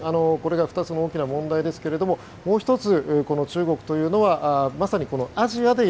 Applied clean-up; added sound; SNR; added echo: none; none; none; none.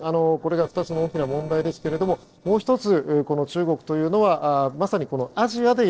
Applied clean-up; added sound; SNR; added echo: neural separator model SepFormer DNS4.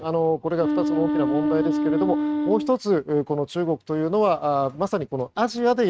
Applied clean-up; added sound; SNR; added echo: neural mask model RNNoise.